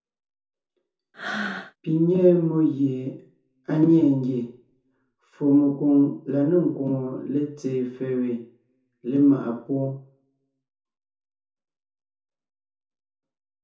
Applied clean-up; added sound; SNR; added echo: none; Breathing; 11 dB; reverberation time 0.7 s.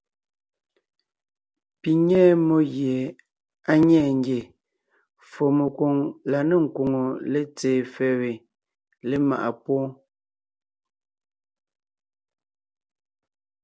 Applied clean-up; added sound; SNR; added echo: none; none; none; none.